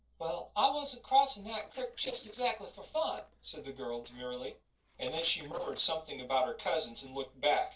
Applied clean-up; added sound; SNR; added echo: neural separator model SepFormer DNS4.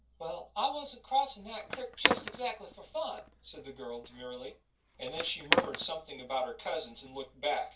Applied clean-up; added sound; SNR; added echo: none; Skateboard; 0 dB; reverberation time 0.2 s.